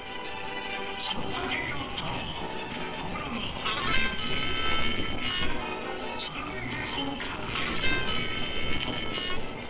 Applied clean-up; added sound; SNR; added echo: neural separator model SepFormer WHAMR!.